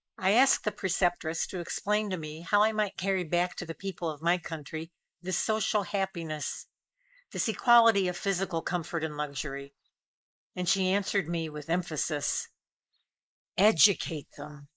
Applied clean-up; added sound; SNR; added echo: neural mask model Resemble Enhance denoiser.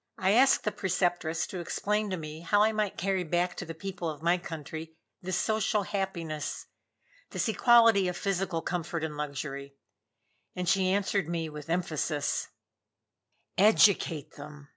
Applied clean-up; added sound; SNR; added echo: none; none; none; none.